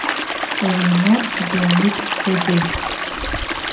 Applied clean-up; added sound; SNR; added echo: none; Stream; 2 dB; reverberation time 0.5 s.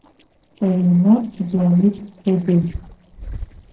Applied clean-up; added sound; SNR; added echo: neural separator model SepFormer DNS4.